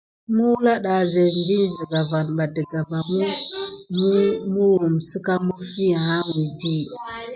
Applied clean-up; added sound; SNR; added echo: none; Bird vocalization, bird call, bird song; 12 dB; none.